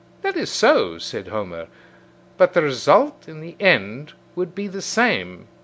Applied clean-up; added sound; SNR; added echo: none; none; none; none.